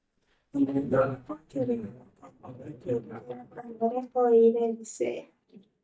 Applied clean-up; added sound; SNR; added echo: neural mask model DeepFilterNet 3.